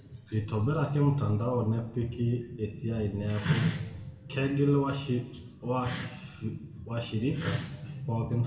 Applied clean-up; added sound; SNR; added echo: none; none; none; reverberation time 0.8 s.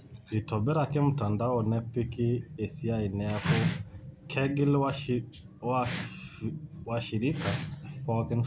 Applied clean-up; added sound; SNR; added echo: none; none; none; none.